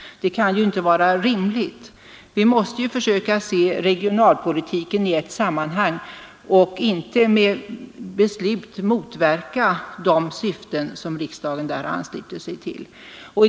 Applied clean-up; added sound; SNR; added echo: none; none; none; none.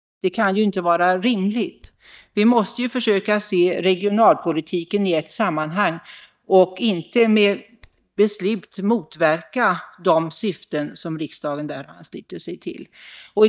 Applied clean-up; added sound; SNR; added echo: neural mask model DeepFilterNet 3.